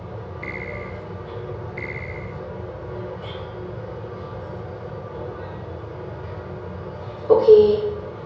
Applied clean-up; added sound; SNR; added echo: none; Keyboard (musical); 12 dB; reverberation time 0.6 s.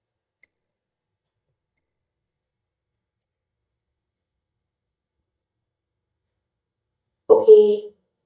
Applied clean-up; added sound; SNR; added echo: neural mask model DeepFilterNet 3.